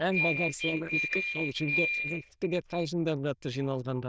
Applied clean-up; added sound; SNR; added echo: neural diffusion model UNIVERSE++.